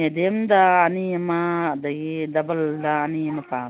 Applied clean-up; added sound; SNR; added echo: none; none; none; none.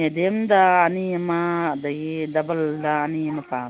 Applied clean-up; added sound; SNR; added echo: none; Rattle (instrument); 17 dB; none.